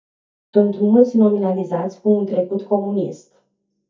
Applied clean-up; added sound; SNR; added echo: neural mask model DeepFilterNet 3.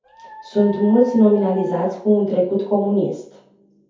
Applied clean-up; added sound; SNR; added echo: none; Dog; 19 dB; reverberation time 0.6 s.